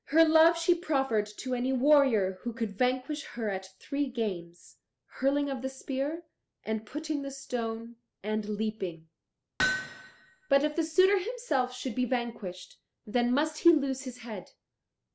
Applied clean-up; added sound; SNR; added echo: none; Hammer; 6 dB; none.